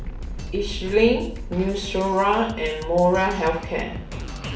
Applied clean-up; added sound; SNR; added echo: none; Drum kit; 9 dB; reverberation time 0.6 s.